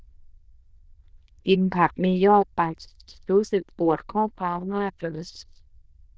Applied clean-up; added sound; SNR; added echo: neural diffusion model UNIVERSE++.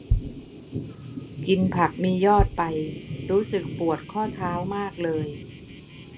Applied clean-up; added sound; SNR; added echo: none; Bass drum + Thunder; 4 dB; none.